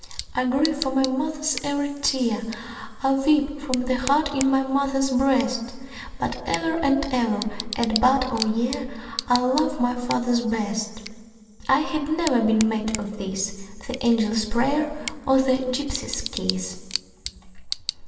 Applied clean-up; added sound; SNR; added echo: none; Tick / Bicycle; 13 dB; reverberation time 2.6 s.